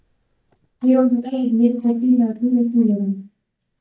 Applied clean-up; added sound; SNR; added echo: neural mask model DeepFilterNet 3.